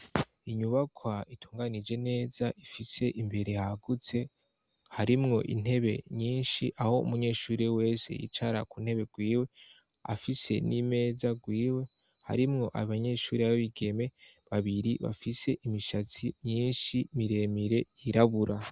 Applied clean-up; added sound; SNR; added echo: none; none; none; none.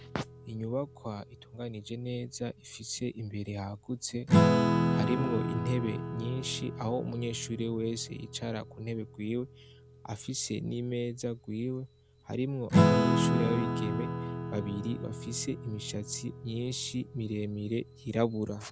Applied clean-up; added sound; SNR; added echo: none; Acoustic guitar / Strum; -2 dB; none.